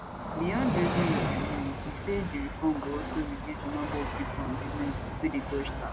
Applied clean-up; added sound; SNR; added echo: none; Train; 0 dB; none.